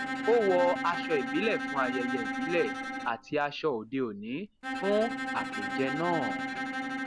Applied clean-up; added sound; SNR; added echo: none; Bowed string instrument; 4 dB; none.